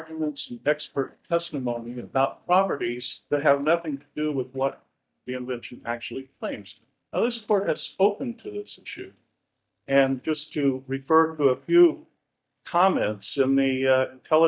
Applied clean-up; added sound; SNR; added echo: neural mask model DeepFilterNet 3.